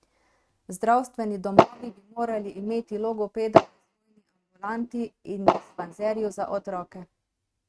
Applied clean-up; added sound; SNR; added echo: neural mask model RNNoise.